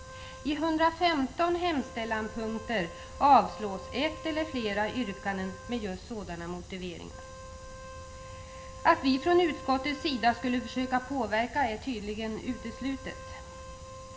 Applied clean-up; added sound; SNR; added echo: none; Wind instrument, woodwind instrument; 17 dB; reverberation time 0.7 s.